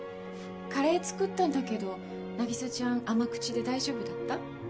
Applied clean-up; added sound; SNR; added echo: none; none; none; none.